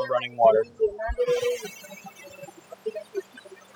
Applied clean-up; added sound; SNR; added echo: classical method spectral subtraction.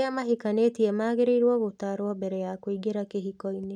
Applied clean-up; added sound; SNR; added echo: none; none; none; none.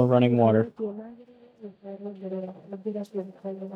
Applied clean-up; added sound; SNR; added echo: neural mask model DeepFilterNet 3.